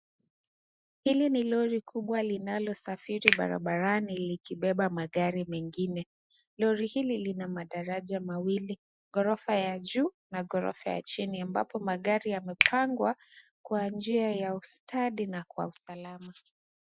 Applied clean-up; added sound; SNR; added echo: classical method Wiener filter.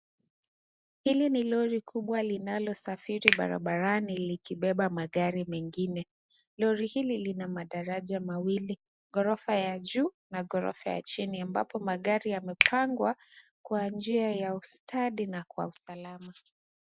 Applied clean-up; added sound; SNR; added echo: none; Finger snapping; 3 dB; none.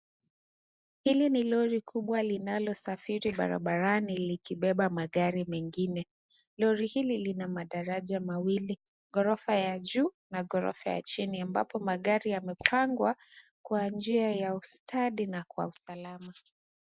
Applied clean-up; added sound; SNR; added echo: neural mask model Resemble Enhance denoiser.